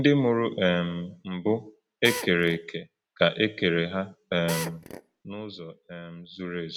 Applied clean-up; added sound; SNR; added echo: none; Drill; 9 dB; none.